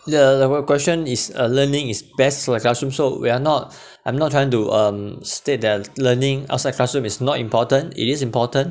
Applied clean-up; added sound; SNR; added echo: none; none; none; none.